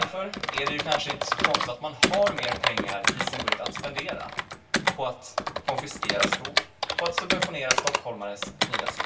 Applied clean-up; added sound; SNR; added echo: none; Computer keyboard; -4 dB; reverberation time 0.2 s.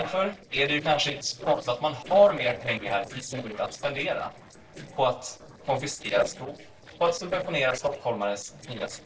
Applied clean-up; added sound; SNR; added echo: neural separator model SepFormer DNS4.